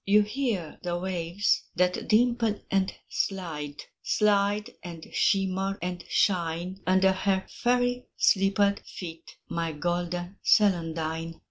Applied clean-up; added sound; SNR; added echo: none; none; none; none.